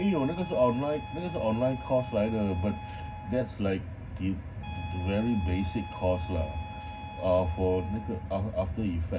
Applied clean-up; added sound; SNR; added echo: none; Wind instrument, woodwind instrument; 15 dB; reverberation time 0.4 s.